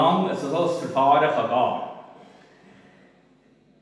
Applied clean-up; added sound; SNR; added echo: none; none; none; reverberation time 0.9 s.